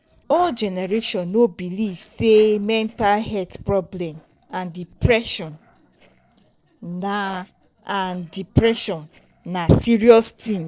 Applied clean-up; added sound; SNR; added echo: neural separator model SepFormer DNS4.